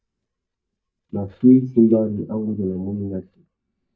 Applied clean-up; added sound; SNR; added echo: neural mask model DeepFilterNet 3.